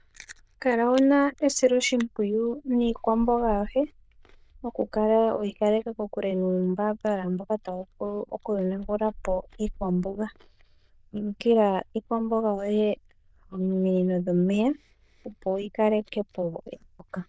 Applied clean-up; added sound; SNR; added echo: neural diffusion model UNIVERSE++.